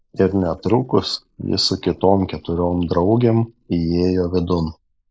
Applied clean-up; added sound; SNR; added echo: neural mask model Resemble Enhance denoiser.